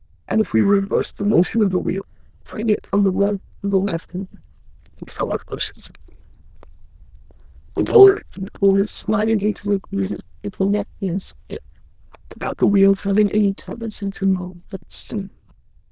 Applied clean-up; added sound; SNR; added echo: neural diffusion model UNIVERSE++.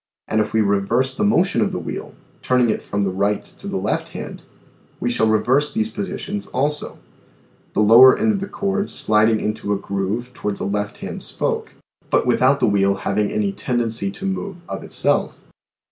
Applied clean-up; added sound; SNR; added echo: none; none; none; none.